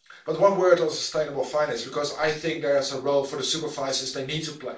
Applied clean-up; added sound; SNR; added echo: none; none; none; reverberation time 0.3 s.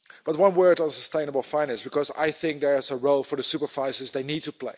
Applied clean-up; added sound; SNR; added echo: none; none; none; none.